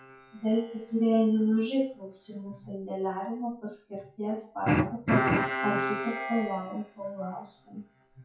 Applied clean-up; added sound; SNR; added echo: classical method WPE with log-MMSE.